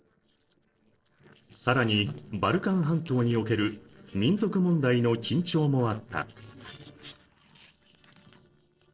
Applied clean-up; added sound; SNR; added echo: neural separator model SepFormer DNS4.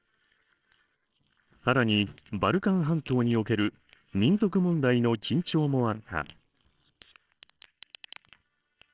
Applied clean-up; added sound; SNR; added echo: neural separator model SepFormer WHAMR!.